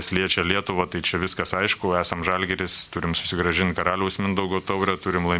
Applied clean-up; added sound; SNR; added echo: none; none; none; none.